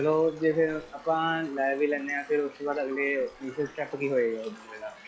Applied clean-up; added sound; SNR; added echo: classical method log-MMSE.